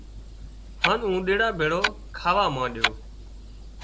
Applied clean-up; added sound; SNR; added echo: none; Clock; 5 dB; none.